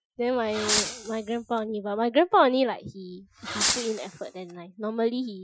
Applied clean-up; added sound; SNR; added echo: classical method Wiener filter.